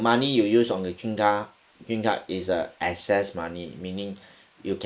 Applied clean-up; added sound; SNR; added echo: neural mask model Resemble Enhance denoiser.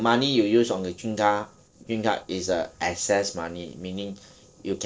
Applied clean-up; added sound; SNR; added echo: neural separator model SepFormer DNS4.